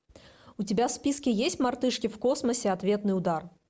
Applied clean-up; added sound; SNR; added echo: none; none; none; none.